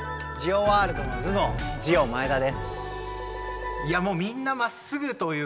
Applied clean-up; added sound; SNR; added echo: none; none; none; none.